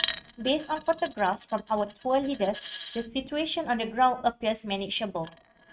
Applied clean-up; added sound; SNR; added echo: neural mask model RNNoise.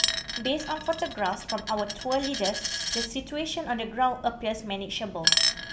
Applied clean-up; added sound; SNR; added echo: none; Coin (dropping); 1 dB; none.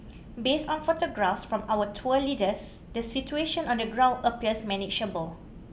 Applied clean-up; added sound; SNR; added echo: none; none; none; none.